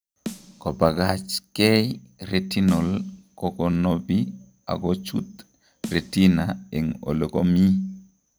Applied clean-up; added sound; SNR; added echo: none; Snare drum; 19 dB; none.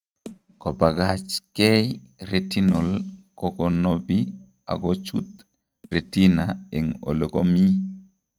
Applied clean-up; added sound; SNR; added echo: neural mask model RNNoise.